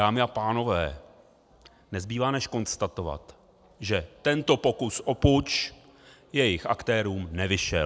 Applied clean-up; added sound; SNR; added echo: none; none; none; none.